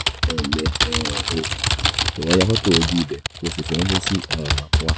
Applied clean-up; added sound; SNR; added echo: none; Typing; -2 dB; none.